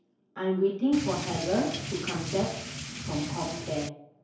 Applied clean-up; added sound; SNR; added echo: none; Drip / Rain; 6 dB; reverberation time 2.4 s.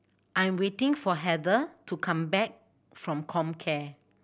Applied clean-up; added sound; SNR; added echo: none; none; none; none.